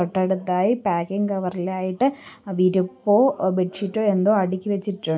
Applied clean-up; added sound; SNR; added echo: none; none; none; none.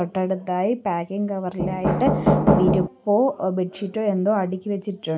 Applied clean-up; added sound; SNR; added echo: none; Knock; -4 dB; none.